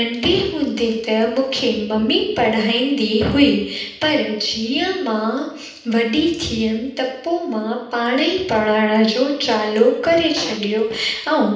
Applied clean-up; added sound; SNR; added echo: none; Fart; 15 dB; reverberation time 0.9 s.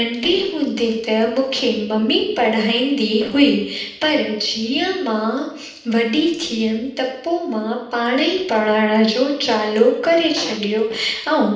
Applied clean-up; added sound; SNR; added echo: neural separator model SepFormer DNS4.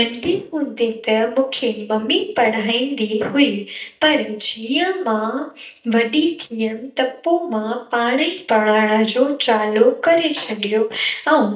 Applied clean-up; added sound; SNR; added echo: neural mask model DeepFilterNet 3.